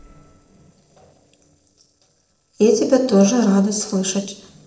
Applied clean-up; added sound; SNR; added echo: neural separator model SepFormer DNS4.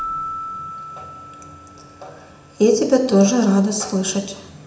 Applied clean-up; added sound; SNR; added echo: none; Keyboard (musical); 14 dB; reverberation time 0.8 s.